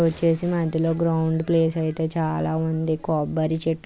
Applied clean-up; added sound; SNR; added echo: none; none; none; none.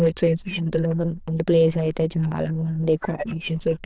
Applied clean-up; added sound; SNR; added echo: neural diffusion model UNIVERSE++.